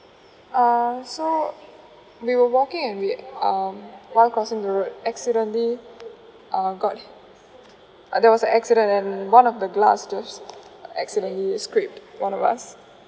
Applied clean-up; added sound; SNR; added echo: none; none; none; none.